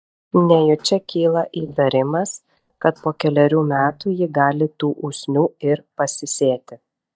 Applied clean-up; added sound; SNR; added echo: neural mask model DeepFilterNet 3.